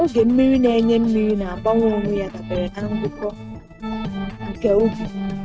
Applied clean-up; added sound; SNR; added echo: neural mask model RNNoise.